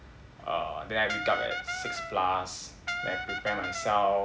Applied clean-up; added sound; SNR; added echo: none; Brass instrument; 4 dB; none.